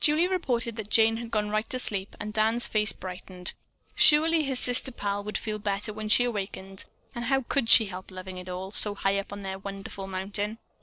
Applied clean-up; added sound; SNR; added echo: neural separator model SepFormer DNS4.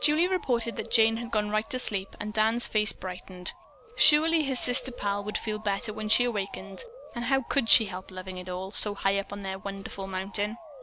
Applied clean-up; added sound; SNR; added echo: none; Motor vehicle (road) / Siren; 18 dB; none.